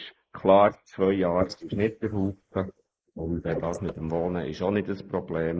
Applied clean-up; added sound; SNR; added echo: neural mask model Resemble Enhance denoiser.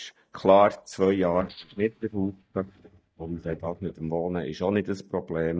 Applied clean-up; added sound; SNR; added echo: neural mask model DeepFilterNet 3.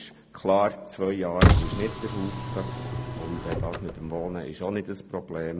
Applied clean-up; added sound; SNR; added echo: none; Car; -4 dB; none.